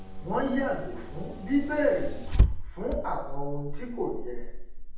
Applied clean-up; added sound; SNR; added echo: none; Engine / Car; -2 dB; reverberation time 0.8 s.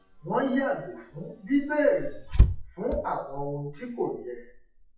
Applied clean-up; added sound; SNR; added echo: classical method WPE with log-MMSE.